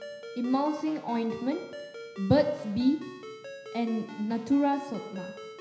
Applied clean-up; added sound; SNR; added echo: none; Ringtone; 14 dB; reverberation time 0.9 s.